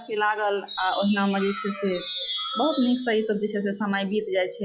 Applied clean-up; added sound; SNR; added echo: classical method log-MMSE.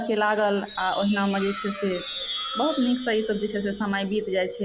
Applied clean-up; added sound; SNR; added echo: none; Chime; 1 dB; none.